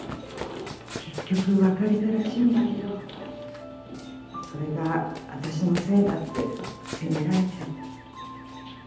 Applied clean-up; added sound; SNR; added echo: none; Run; 14 dB; reverberation time 0.9 s.